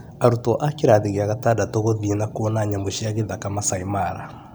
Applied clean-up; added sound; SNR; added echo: none; none; none; none.